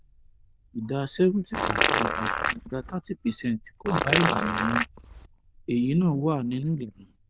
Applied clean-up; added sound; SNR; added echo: neural diffusion model UNIVERSE++.